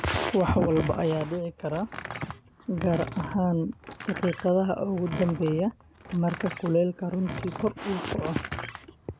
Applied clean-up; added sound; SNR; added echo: none; Door; 12 dB; none.